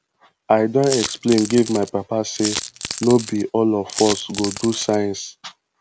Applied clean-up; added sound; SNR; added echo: none; Coin (dropping); 8 dB; none.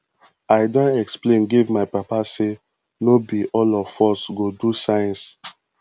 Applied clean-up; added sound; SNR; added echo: none; none; none; none.